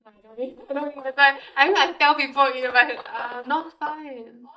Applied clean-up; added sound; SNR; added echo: neural mask model DeepFilterNet 3.